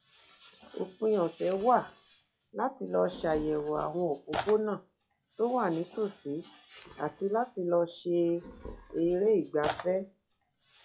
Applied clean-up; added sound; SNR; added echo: classical method log-MMSE.